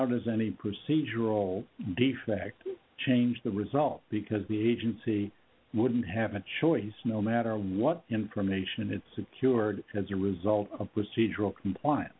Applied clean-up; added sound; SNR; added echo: none; none; none; none.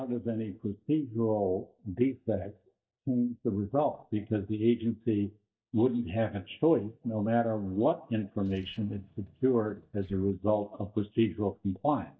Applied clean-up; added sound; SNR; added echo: neural mask model DeepFilterNet 3.